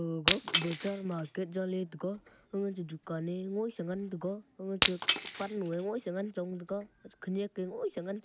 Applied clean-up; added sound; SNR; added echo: none; Shatter; -2 dB; none.